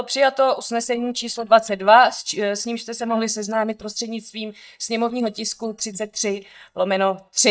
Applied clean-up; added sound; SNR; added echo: neural mask model DeepFilterNet 3.